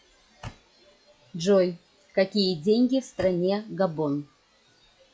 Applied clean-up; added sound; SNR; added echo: classical method log-MMSE.